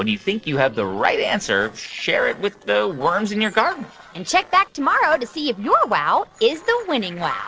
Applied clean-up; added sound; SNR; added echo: neural separator model SepFormer DNS4.